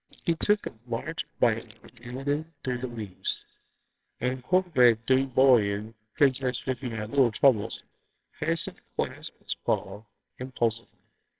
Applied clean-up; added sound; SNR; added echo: neural separator model SepFormer WHAMR!.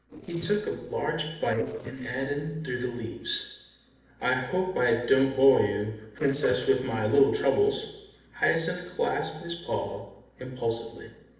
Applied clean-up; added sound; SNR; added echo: neural separator model SepFormer DNS4.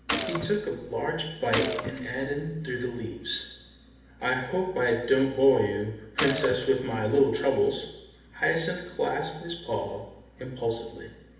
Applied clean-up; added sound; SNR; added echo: none; Gunshot, gunfire; 7 dB; reverberation time 0.8 s.